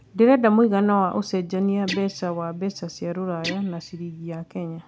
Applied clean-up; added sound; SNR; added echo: none; Guitar; 15 dB; none.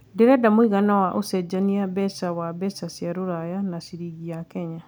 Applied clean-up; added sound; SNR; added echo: none; none; none; none.